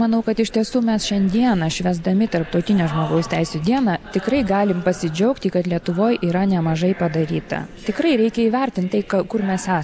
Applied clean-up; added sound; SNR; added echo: none; none; none; none.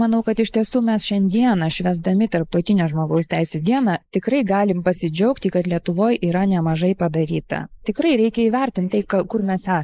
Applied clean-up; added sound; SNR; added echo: neural mask model Resemble Enhance denoiser.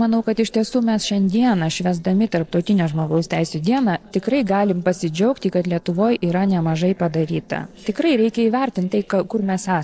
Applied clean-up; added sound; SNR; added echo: neural separator model SepFormer DNS4.